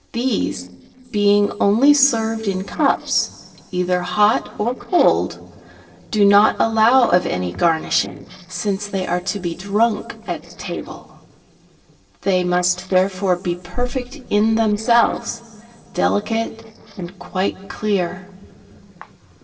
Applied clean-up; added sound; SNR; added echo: neural separator model SepFormer DNS4.